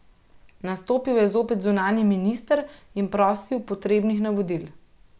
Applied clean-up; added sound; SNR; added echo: none; none; none; none.